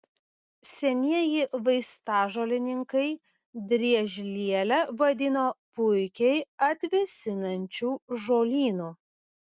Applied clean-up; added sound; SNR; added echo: none; none; none; none.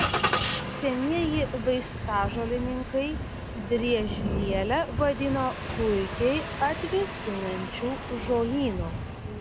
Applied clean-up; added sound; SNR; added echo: none; Thunder / Rain + Engine starting; 3 dB; none.